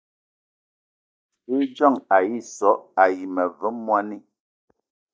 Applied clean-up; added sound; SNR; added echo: neural mask model DeepFilterNet 3.